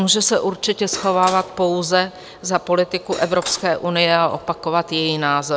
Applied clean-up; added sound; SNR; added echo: none; Cutlery, silverware / Dishes, pots, and pans; 13 dB; none.